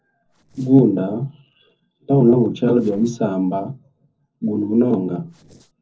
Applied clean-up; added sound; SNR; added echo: neural separator model SepFormer DNS4.